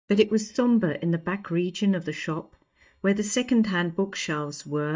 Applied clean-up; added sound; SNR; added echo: neural mask model DeepFilterNet 3.